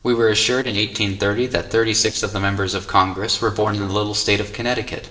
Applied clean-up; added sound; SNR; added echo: neural separator model SepFormer DNS4.